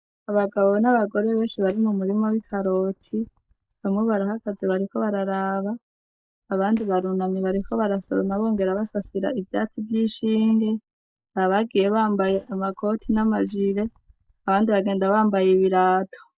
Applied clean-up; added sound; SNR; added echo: neural mask model DeepFilterNet 3.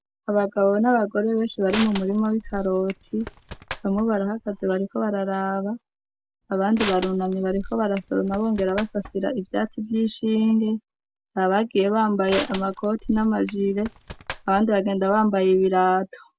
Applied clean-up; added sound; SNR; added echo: none; Crushing; 15 dB; none.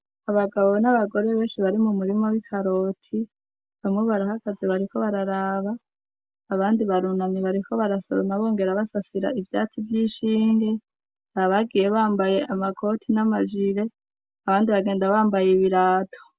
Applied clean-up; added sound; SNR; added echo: none; none; none; none.